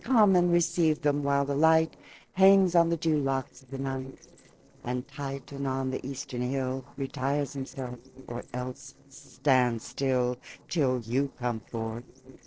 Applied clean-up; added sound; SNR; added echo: neural separator model SepFormer DNS4.